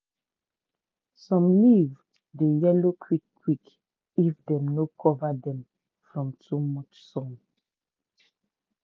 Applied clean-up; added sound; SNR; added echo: none; none; none; none.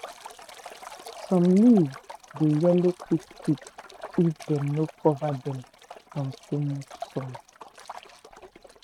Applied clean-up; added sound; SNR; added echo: neural mask model RNNoise.